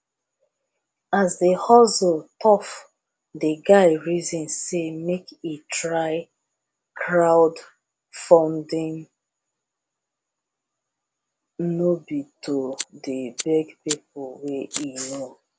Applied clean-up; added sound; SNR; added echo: none; Fire; 13 dB; none.